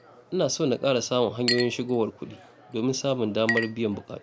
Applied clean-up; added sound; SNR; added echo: none; Chink, clink; 9 dB; none.